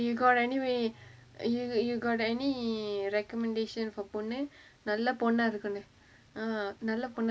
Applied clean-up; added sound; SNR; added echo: none; none; none; none.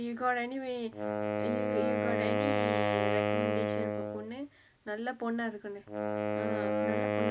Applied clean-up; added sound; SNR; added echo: none; Wind instrument, woodwind instrument; -4 dB; none.